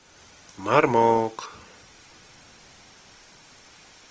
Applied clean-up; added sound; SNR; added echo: none; none; none; none.